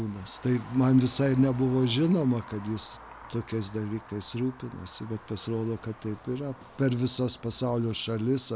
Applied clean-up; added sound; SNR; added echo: none; Traffic noise, roadway noise; 20 dB; none.